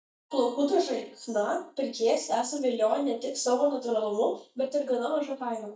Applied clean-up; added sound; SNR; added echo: neural mask model DeepFilterNet 3.